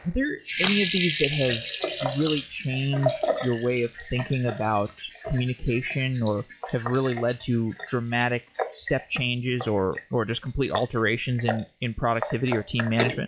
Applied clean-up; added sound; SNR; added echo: classical method log-MMSE.